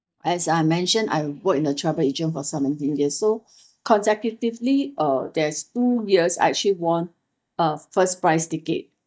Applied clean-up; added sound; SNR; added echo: neural mask model DeepFilterNet 3.